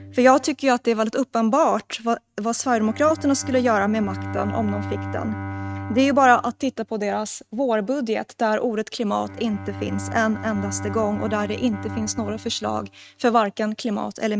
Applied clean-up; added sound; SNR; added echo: neural mask model RNNoise.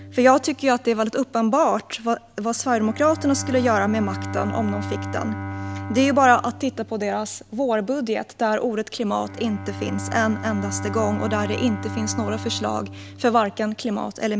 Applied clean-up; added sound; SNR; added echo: none; Bowed string instrument; 11 dB; none.